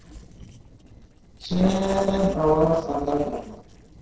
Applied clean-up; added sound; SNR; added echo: neural separator model SepFormer DNS4.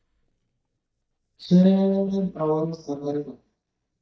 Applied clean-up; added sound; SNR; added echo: neural mask model DeepFilterNet 3.